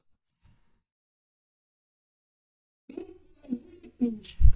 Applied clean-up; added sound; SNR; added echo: neural mask model DeepFilterNet 3.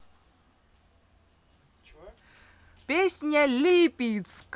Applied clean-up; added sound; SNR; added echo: none; none; none; none.